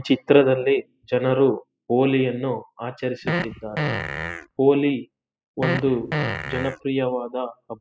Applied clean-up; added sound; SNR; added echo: classical method spectral subtraction.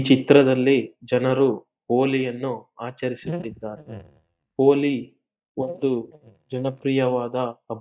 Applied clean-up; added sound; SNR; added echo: neural mask model DeepFilterNet 3.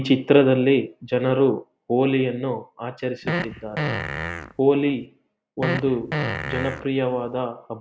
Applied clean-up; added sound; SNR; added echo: none; Fart; 6 dB; none.